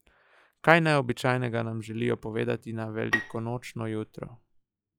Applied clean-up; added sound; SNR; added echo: classical method log-MMSE.